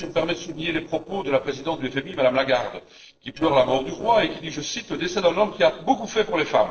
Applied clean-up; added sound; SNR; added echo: neural separator model SepFormer DNS4.